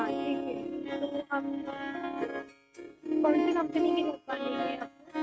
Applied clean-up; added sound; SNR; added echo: neural mask model RNNoise.